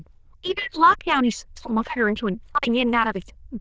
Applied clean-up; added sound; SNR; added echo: neural diffusion model UNIVERSE++.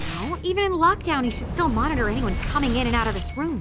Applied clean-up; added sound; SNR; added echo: none; Boom; 6 dB; none.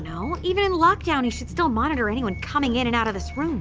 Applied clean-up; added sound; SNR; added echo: none; none; none; none.